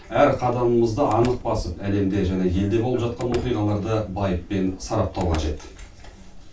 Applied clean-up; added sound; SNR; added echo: none; Slam; 17 dB; reverberation time 0.2 s.